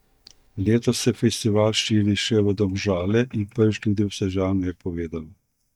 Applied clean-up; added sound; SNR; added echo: neural mask model DeepFilterNet 3.